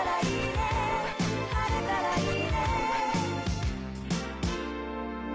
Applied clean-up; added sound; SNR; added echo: none; Scratching (performance technique); 11 dB; none.